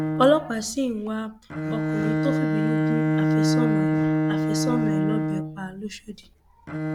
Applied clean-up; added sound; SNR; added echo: none; Bowed string instrument; -4 dB; none.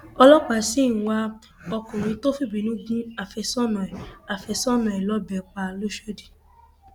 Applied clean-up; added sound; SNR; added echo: none; none; none; none.